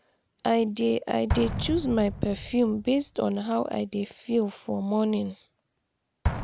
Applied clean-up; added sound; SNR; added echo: none; Explosion; 9 dB; none.